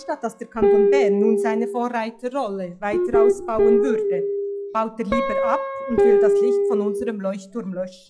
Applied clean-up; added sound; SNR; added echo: classical method log-MMSE.